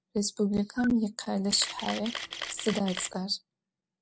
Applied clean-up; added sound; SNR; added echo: none; Camera; 9 dB; none.